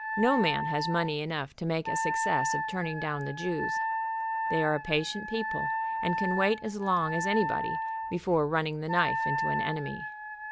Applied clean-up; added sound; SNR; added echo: none; Wind instrument, woodwind instrument; 2 dB; none.